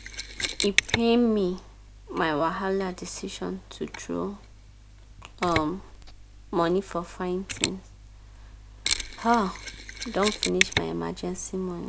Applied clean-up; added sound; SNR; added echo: none; Mechanisms; 5 dB; none.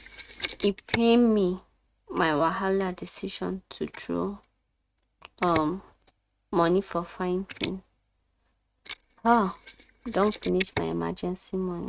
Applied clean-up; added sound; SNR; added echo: neural mask model RNNoise.